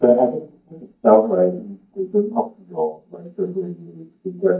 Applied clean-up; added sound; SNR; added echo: neural mask model DeepFilterNet 3.